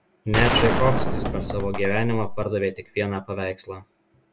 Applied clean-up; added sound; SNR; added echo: none; Gunshot, gunfire; -1 dB; none.